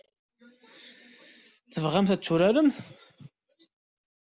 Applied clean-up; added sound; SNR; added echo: none; none; none; none.